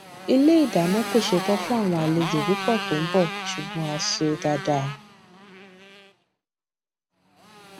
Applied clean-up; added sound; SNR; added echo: none; Motorcycle; 9 dB; none.